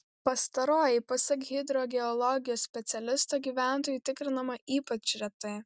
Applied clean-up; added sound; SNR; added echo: none; none; none; none.